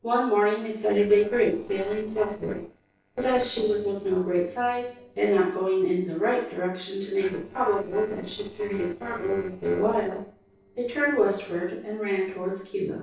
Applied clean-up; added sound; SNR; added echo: neural separator model SepFormer DNS4.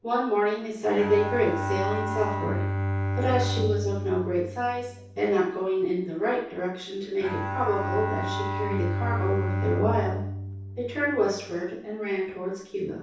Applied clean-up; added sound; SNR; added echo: none; Bowed string instrument; 3 dB; reverberation time 0.6 s.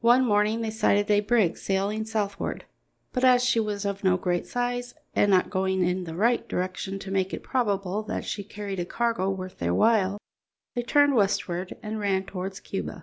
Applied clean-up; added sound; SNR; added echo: none; none; none; none.